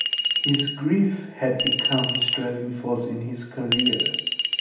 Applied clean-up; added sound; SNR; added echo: none; Chink, clink; 0 dB; reverberation time 0.8 s.